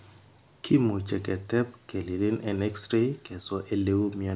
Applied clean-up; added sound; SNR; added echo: none; none; none; none.